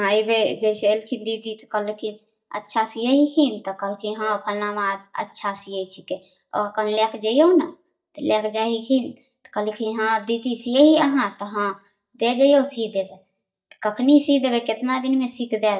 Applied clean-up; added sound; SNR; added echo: neural mask model DeepFilterNet 3.